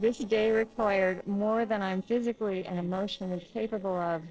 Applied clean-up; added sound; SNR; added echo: neural separator model SepFormer DNS4.